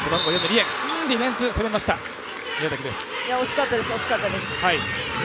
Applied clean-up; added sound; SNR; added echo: none; none; none; none.